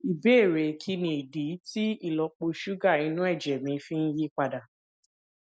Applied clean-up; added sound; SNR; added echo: none; none; none; none.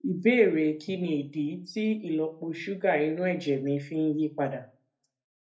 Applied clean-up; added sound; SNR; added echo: none; none; none; reverberation time 0.3 s.